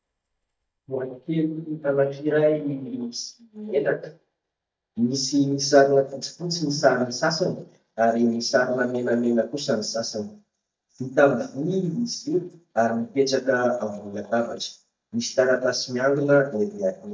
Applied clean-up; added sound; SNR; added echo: neural mask model DeepFilterNet 3.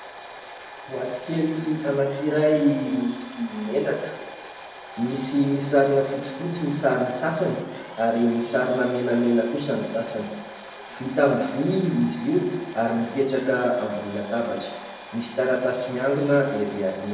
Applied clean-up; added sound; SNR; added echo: none; Domestic sounds, home sounds; 16 dB; reverberation time 0.9 s.